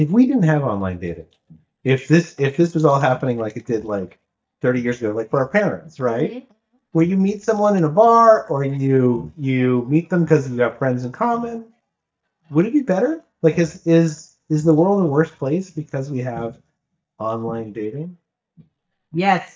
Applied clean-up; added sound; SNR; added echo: neural mask model DeepFilterNet 3.